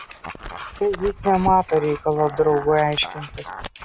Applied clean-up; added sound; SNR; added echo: none; Dog; 12 dB; none.